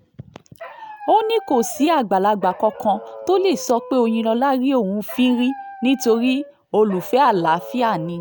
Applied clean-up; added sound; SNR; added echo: none; Dog; 17 dB; none.